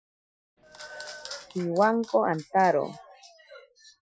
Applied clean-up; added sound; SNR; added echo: classical method Wiener filter.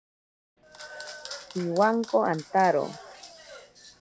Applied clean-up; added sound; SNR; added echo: none; Applause / Clapping; 16 dB; none.